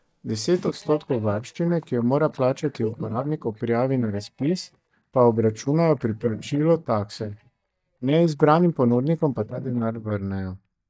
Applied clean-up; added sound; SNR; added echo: neural mask model DeepFilterNet 3.